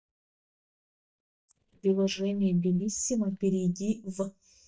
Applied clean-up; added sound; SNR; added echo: neural mask model DeepFilterNet 3.